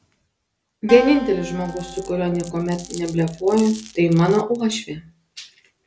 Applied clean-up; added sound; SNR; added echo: none; Glass + Acoustic guitar; 13 dB; none.